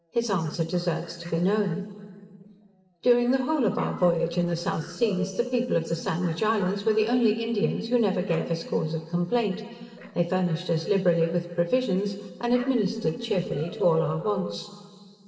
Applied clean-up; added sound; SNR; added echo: neural separator model SepFormer DNS4.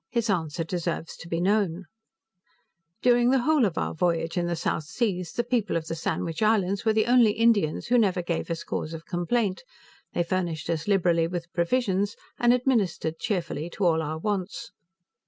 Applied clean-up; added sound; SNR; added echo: none; none; none; none.